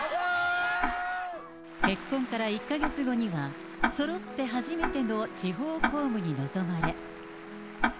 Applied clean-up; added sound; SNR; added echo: none; Tick-tock; 5 dB; none.